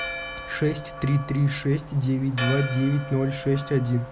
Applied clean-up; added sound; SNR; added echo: none; Church bell; 11 dB; none.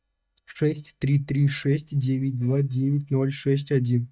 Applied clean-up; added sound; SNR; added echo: neural mask model DeepFilterNet 3.